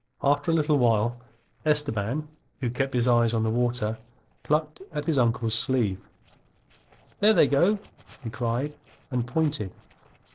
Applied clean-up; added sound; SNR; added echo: neural separator model SepFormer DNS4.